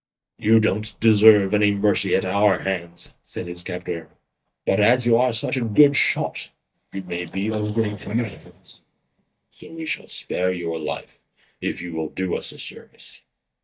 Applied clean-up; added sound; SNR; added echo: neural mask model DeepFilterNet 3.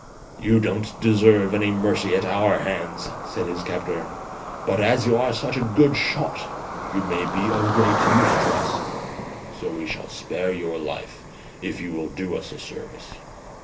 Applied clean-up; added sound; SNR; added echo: none; Cricket; 5 dB; reverberation time 0.3 s.